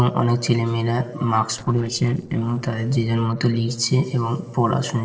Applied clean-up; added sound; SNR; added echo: neural separator model SepFormer DNS4.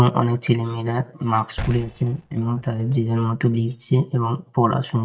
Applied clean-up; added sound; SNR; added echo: neural mask model DeepFilterNet 3.